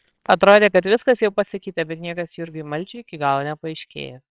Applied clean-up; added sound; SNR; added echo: neural separator model SepFormer WHAMR!.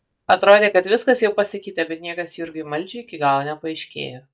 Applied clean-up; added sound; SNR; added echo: neural mask model DeepFilterNet 3.